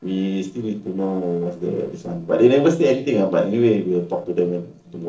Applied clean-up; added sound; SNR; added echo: neural separator model SepFormer DNS4.